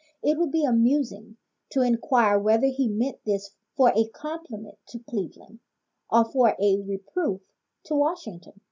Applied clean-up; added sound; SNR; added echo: none; none; none; none.